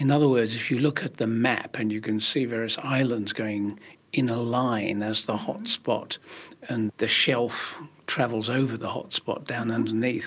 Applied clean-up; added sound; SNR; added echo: none; none; none; none.